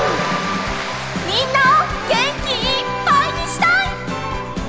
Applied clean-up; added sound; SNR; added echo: none; none; none; none.